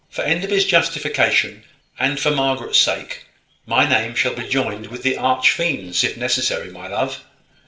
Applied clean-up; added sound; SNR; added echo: neural separator model SepFormer DNS4.